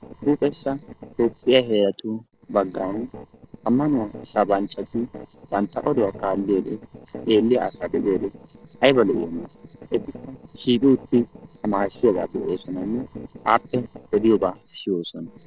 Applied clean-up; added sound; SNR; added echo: neural separator model SepFormer DNS4.